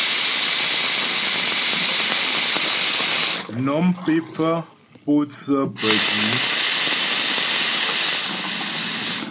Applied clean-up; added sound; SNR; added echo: none; Sink (filling or washing) / Water tap, faucet / Liquid; -4 dB; none.